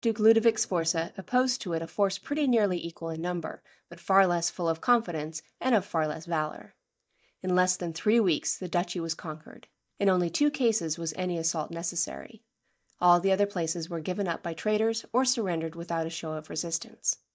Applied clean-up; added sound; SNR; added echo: neural mask model DeepFilterNet 3.